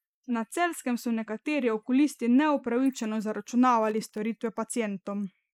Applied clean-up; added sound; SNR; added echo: neural mask model Resemble Enhance denoiser.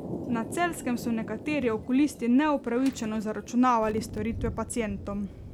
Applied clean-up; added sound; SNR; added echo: none; Thunder; 11 dB; none.